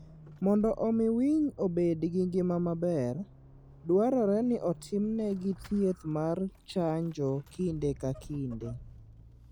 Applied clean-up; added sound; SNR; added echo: none; Squeak / Accelerating, revving, vroom / Vehicle; 20 dB; none.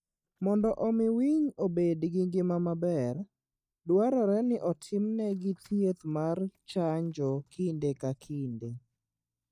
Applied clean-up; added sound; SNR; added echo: neural mask model DeepFilterNet 3.